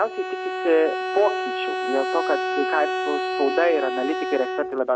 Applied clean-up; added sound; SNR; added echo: neural mask model RNNoise.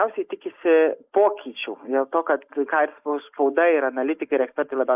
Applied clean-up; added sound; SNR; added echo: neural mask model Resemble Enhance denoiser.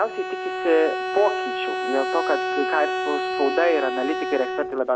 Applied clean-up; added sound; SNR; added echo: none; Bowed string instrument; 2 dB; none.